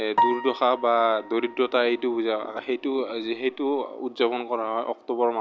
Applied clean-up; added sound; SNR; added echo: none; Piano; 7 dB; none.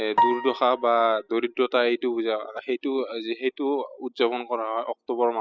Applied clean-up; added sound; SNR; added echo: classical method spectral subtraction.